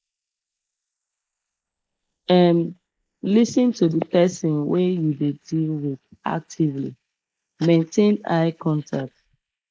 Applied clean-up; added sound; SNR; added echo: neural mask model Resemble Enhance denoiser.